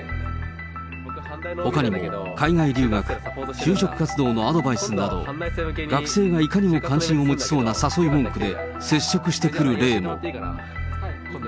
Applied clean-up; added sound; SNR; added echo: none; none; none; none.